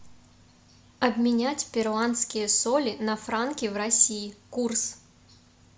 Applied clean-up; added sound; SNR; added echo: none; none; none; none.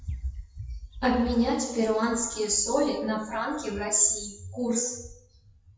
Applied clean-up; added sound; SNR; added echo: classical method WPE with log-MMSE.